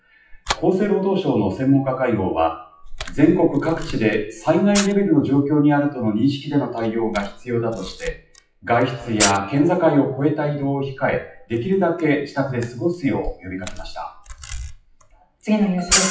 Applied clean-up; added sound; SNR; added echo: classical method WPE with log-MMSE.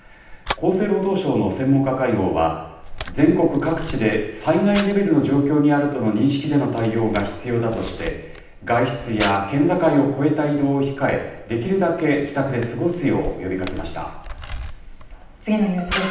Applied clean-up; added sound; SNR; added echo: none; Camera; 11 dB; reverberation time 0.9 s.